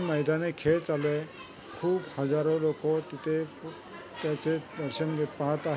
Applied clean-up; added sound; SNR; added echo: none; none; none; none.